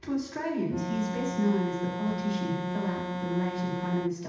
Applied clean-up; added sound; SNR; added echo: none; Organ; 3 dB; reverberation time 0.8 s.